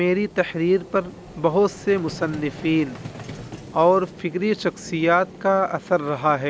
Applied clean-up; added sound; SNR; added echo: none; Vehicle; 17 dB; none.